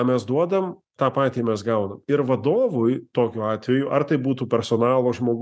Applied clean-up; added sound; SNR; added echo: none; none; none; none.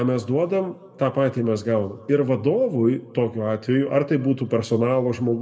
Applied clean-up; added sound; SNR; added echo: none; none; none; reverberation time 0.9 s.